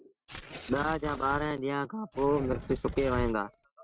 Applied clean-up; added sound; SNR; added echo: neural mask model RNNoise.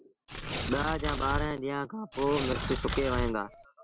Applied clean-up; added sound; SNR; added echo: none; Tearing; 3 dB; none.